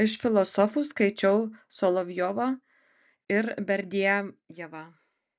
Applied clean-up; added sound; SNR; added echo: none; none; none; none.